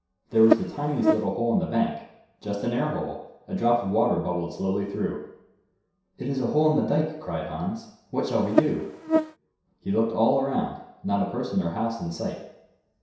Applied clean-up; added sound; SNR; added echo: none; Buzz; -1 dB; reverberation time 0.7 s.